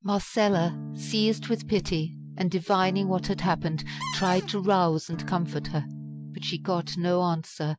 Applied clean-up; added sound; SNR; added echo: none; Cupboard open or close + Electric guitar / Strum; 10 dB; none.